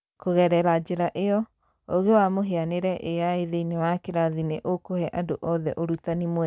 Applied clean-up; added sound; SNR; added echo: none; none; none; none.